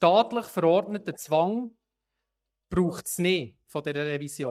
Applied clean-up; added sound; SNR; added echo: neural mask model DeepFilterNet 3.